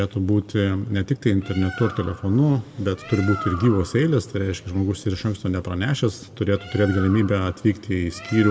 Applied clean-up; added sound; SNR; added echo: none; Bird; 17 dB; reverberation time 1.1 s.